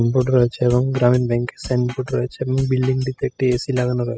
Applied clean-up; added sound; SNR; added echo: classical method spectral subtraction.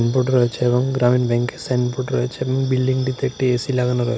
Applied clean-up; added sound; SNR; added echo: none; none; none; none.